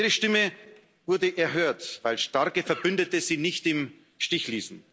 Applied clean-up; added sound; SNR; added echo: none; none; none; none.